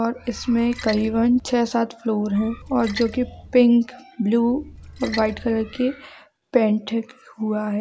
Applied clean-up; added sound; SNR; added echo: none; Splash, splatter; 17 dB; none.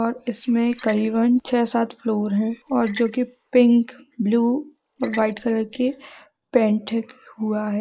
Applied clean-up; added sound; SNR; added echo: neural mask model Resemble Enhance denoiser.